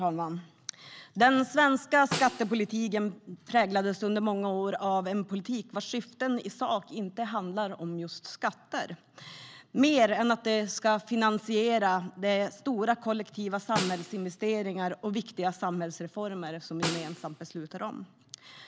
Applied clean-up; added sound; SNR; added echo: none; Snare drum; 10 dB; none.